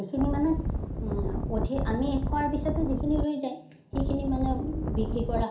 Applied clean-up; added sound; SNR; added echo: none; Wind; -1 dB; reverberation time 0.4 s.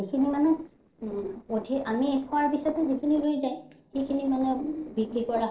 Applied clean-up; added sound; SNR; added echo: neural separator model SepFormer DNS4.